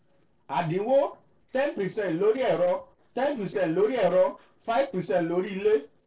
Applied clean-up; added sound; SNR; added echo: neural separator model SepFormer DNS4.